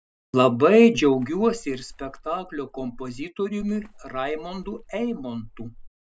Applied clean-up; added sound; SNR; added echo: none; Water / Splash, splatter; 19 dB; none.